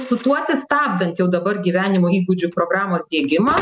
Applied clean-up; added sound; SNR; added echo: none; Telephone; 17 dB; none.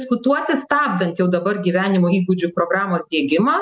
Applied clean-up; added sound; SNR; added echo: none; none; none; none.